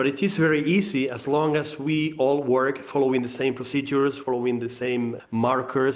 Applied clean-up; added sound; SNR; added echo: none; none; none; none.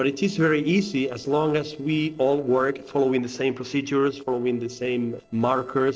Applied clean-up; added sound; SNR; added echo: neural separator model SepFormer DNS4.